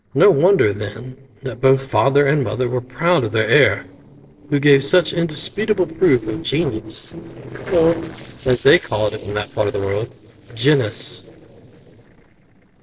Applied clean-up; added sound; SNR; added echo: neural separator model SepFormer DNS4.